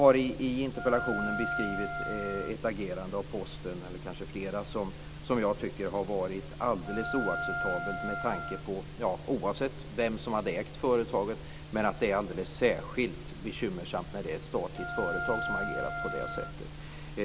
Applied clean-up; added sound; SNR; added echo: none; Wind instrument, woodwind instrument; 4 dB; none.